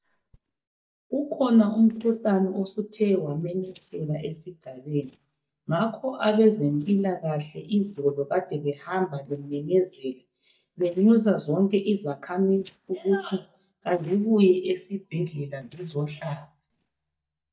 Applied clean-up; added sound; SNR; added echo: neural mask model DeepFilterNet 3.